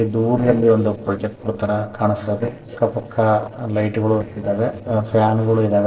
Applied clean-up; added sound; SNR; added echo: neural separator model SepFormer DNS4.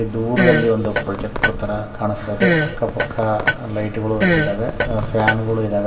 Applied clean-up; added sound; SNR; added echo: none; Fart; 1 dB; reverberation time 0.8 s.